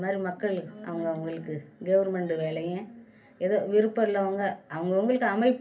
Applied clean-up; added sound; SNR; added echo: none; none; none; reverberation time 0.3 s.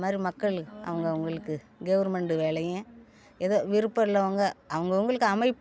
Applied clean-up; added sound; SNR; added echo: none; none; none; none.